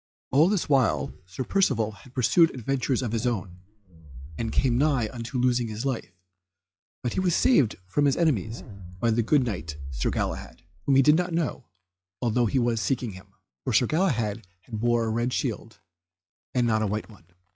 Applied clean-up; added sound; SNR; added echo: classical method log-MMSE.